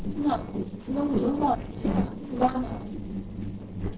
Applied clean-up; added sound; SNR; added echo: neural separator model SepFormer DNS4.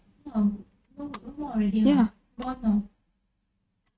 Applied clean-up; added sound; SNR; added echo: neural mask model RNNoise.